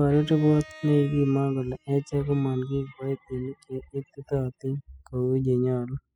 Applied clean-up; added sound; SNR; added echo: classical method spectral subtraction.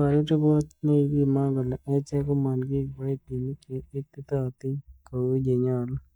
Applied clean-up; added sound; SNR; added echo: neural mask model DeepFilterNet 3.